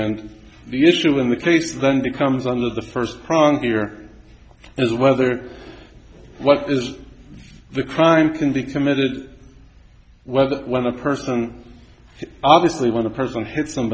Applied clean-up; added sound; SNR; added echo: none; none; none; none.